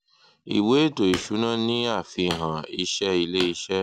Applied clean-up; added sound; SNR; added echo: none; Hammer; 15 dB; none.